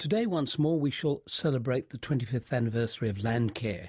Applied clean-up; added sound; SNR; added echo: none; none; none; none.